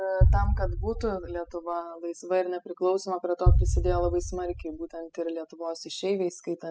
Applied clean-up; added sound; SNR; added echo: classical method spectral subtraction.